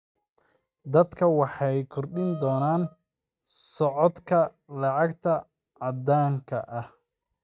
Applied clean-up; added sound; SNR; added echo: neural mask model RNNoise.